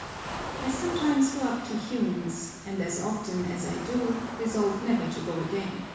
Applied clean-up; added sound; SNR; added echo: none; Waves, surf; 9 dB; reverberation time 1.1 s.